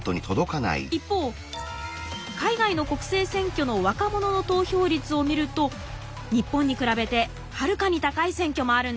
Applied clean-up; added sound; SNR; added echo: none; none; none; none.